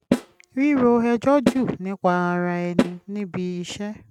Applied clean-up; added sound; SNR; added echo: neural mask model RNNoise.